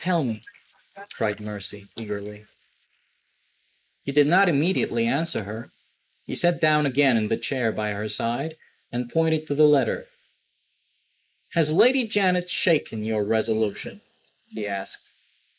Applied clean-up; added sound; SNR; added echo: neural mask model Resemble Enhance denoiser.